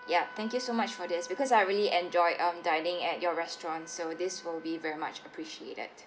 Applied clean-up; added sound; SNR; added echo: none; Wind instrument, woodwind instrument; 20 dB; none.